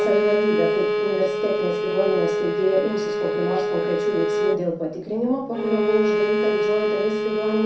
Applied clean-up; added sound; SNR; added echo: none; Bowed string instrument; -1 dB; reverberation time 0.6 s.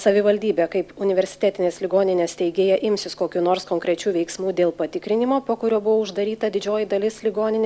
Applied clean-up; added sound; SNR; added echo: none; none; none; none.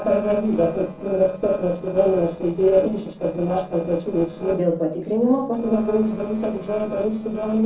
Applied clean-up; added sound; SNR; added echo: neural separator model SepFormer DNS4.